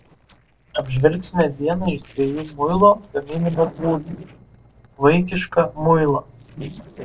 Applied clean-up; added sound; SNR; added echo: neural separator model SepFormer DNS4.